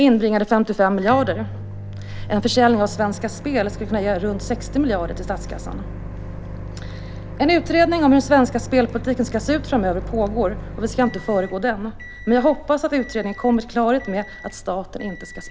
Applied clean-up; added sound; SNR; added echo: none; Microwave oven; 11 dB; none.